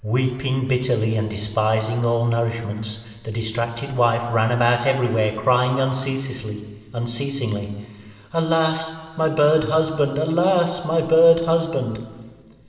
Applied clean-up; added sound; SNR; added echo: none; none; none; reverberation time 2.1 s.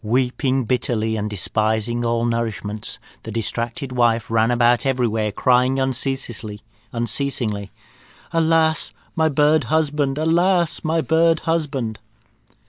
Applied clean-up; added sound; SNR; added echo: none; none; none; none.